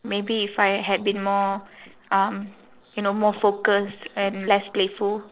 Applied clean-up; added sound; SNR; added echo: neural separator model SepFormer DNS4.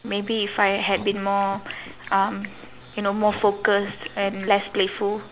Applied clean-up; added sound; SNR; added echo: none; Chewing, mastication; 19 dB; none.